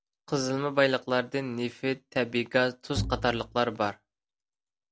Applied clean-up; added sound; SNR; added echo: none; Bowed string instrument; 8 dB; none.